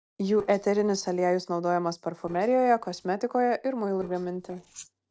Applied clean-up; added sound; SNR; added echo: neural separator model SepFormer DNS4.